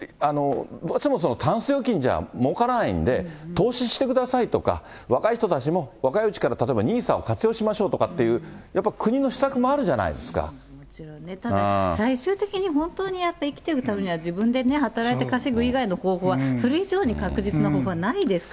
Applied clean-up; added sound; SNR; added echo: none; none; none; none.